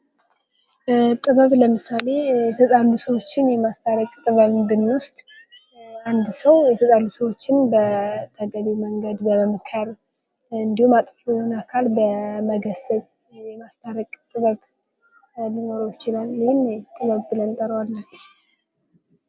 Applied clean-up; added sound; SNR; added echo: none; none; none; none.